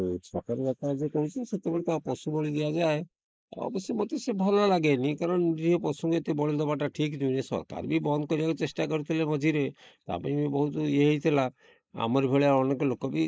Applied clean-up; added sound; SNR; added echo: neural mask model Resemble Enhance denoiser.